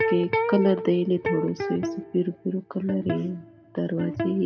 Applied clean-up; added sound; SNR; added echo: none; Electric guitar; 4 dB; none.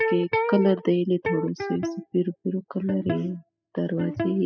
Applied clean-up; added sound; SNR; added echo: classical method spectral subtraction.